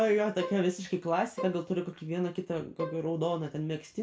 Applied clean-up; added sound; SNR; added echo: none; Bowed string instrument; 12 dB; reverberation time 0.3 s.